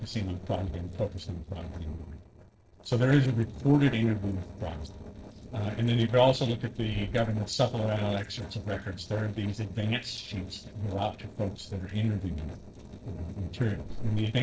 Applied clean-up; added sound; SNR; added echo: neural separator model SepFormer DNS4.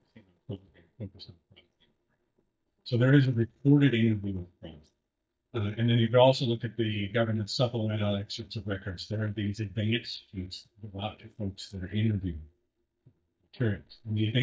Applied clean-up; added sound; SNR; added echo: neural mask model DeepFilterNet 3.